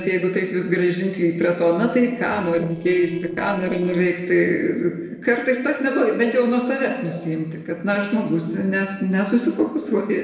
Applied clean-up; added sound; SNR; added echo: neural separator model SepFormer DNS4.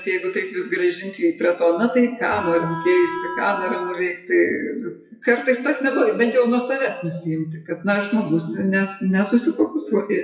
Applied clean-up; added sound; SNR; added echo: classical method WPE with log-MMSE.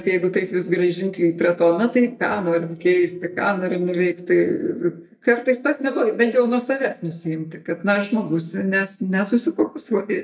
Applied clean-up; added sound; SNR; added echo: neural mask model DeepFilterNet 3.